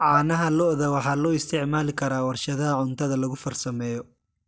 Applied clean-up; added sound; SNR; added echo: neural mask model DeepFilterNet 3.